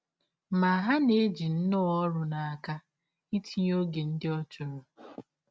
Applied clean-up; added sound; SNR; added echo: none; none; none; none.